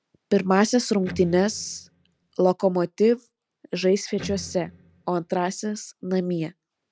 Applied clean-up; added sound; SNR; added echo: none; Electric guitar; 16 dB; none.